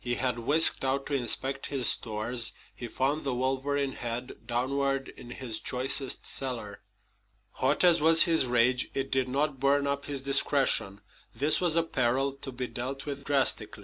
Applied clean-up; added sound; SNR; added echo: none; none; none; none.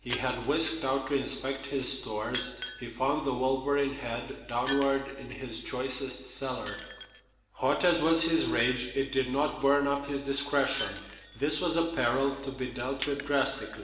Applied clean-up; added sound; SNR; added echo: none; Shatter; 16 dB; reverberation time 1.4 s.